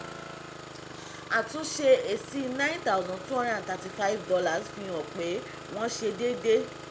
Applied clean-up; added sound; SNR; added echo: none; Engine starting; 12 dB; none.